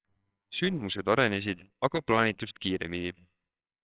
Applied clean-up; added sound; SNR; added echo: neural separator model SepFormer WHAMR!.